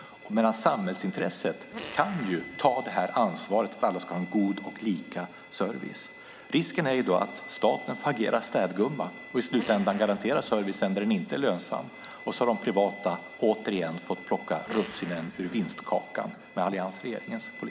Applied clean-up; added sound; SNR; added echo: none; Bowed string instrument + Fart; 16 dB; none.